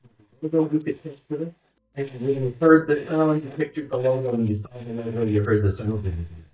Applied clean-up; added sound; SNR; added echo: neural mask model DeepFilterNet 3.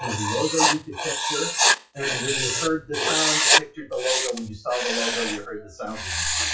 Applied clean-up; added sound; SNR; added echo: classical method WPE with log-MMSE.